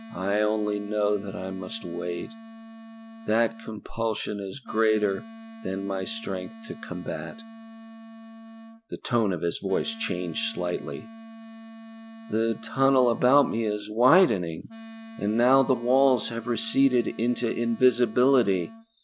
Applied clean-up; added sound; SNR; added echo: none; Wind instrument, woodwind instrument; 17 dB; none.